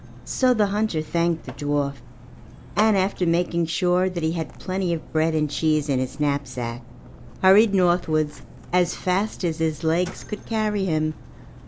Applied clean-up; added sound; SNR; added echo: none; Mechanisms; 17 dB; none.